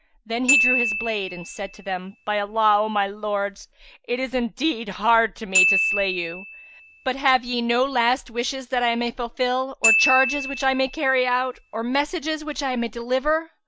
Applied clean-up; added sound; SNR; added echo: none; Glockenspiel; 3 dB; none.